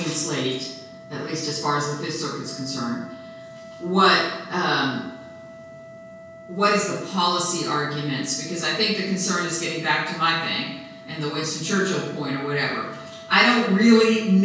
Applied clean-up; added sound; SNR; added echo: none; Wind instrument, woodwind instrument; 19 dB; reverberation time 0.6 s.